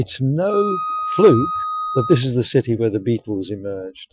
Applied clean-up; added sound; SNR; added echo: classical method Wiener filter.